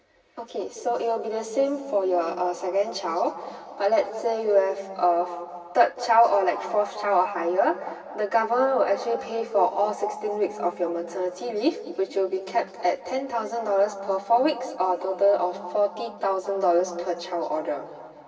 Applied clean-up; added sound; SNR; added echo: none; none; none; reverberation time 2.4 s.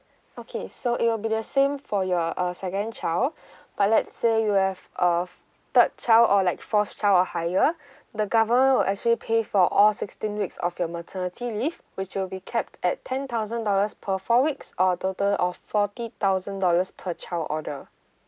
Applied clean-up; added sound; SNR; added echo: none; none; none; none.